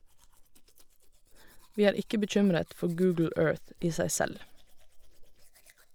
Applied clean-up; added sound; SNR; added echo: none; Domestic sounds, home sounds; 18 dB; none.